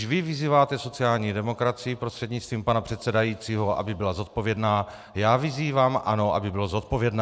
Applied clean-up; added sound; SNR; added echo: none; none; none; none.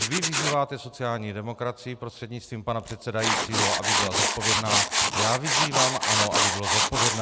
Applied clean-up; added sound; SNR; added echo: none; Tools; -4 dB; none.